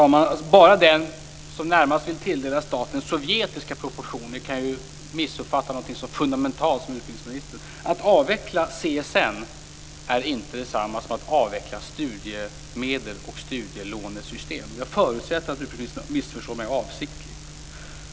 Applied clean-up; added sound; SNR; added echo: none; none; none; none.